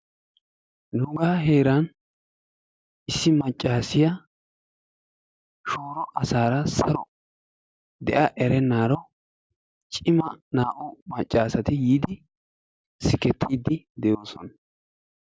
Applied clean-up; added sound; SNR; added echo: none; none; none; none.